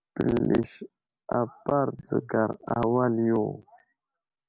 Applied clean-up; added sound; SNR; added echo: none; none; none; none.